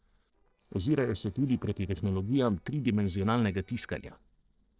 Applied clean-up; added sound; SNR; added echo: neural separator model SepFormer DNS4.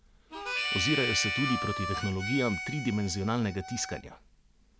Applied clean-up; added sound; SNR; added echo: none; Harmonica; 2 dB; none.